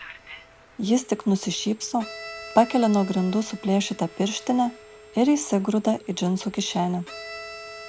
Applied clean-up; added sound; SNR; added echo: none; Telephone + Bowed string instrument; 17 dB; none.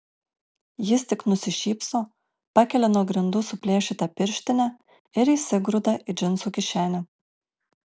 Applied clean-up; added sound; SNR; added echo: none; none; none; none.